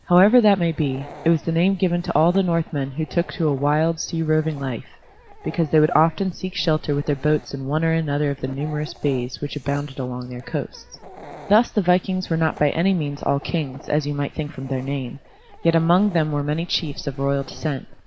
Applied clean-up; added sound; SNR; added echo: none; Dog; 19 dB; none.